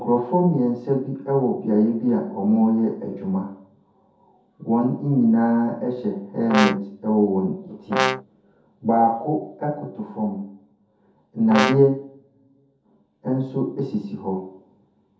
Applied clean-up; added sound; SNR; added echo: none; Brass instrument; 3 dB; reverberation time 0.5 s.